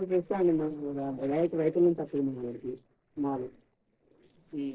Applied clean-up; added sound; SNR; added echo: neural separator model SepFormer DNS4.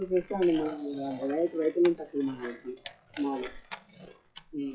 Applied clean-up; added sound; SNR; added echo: classical method WPE with log-MMSE.